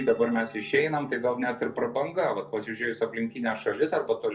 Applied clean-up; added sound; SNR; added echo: neural separator model SepFormer DNS4.